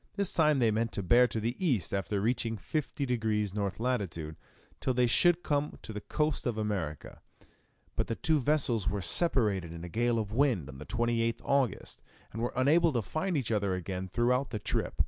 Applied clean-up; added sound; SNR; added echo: none; none; none; none.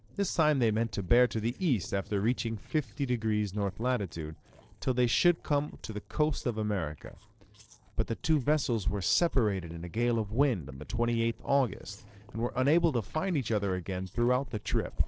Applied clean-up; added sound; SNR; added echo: neural separator model SepFormer DNS4.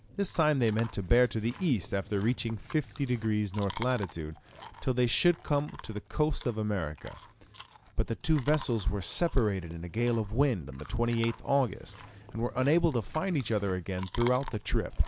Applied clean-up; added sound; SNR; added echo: none; Chewing, mastication; 17 dB; none.